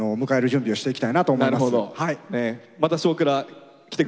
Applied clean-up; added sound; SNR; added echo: none; none; none; none.